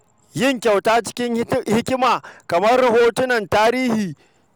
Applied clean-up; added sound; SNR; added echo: none; none; none; none.